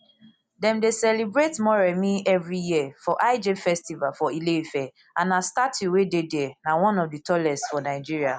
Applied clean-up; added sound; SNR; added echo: none; none; none; none.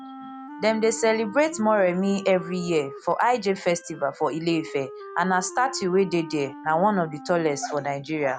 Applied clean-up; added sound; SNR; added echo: none; Wind instrument, woodwind instrument; 16 dB; none.